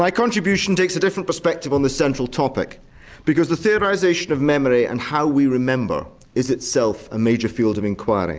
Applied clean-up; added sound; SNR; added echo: none; none; none; none.